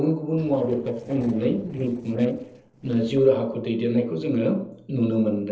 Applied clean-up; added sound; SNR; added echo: neural separator model SepFormer DNS4.